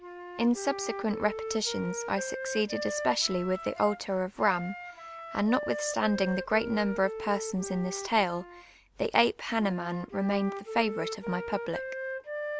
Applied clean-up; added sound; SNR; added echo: none; Wind instrument, woodwind instrument; 8 dB; none.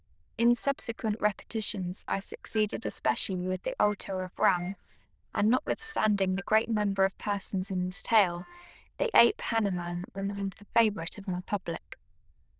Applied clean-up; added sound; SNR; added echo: neural diffusion model UNIVERSE++.